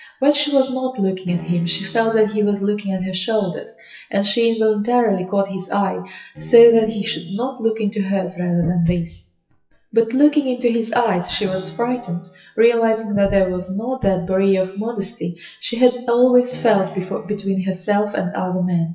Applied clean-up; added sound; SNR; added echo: classical method WPE with log-MMSE.